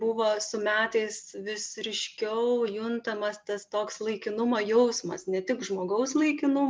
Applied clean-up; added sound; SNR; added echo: none; none; none; none.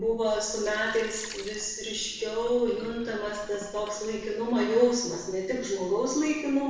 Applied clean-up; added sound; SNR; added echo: none; Sink (filling or washing); 19 dB; reverberation time 1.0 s.